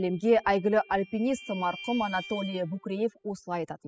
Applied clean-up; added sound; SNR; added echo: classical method spectral subtraction.